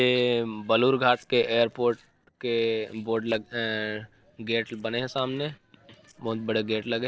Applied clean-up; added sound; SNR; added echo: neural separator model SepFormer DNS4.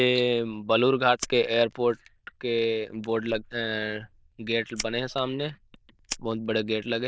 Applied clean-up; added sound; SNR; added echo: neural diffusion model UNIVERSE++.